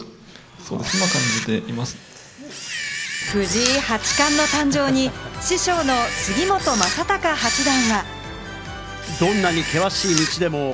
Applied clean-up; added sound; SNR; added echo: none; Camera; 4 dB; none.